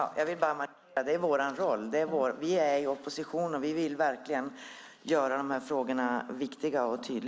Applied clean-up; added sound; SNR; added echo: none; none; none; none.